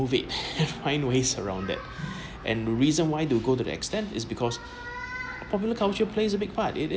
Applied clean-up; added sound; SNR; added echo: none; none; none; none.